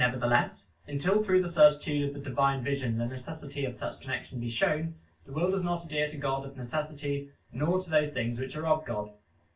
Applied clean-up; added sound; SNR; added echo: none; none; none; reverberation time 0.2 s.